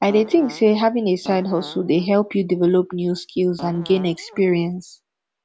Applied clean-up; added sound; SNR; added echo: none; Fart; 18 dB; none.